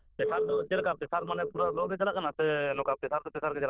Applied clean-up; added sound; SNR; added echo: neural diffusion model UNIVERSE++.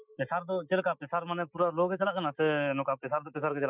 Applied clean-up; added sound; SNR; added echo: classical method Wiener filter.